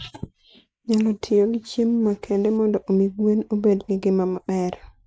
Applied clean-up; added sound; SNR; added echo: neural mask model Resemble Enhance denoiser.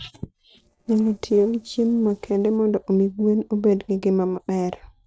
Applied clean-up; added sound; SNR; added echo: neural separator model SepFormer DNS4.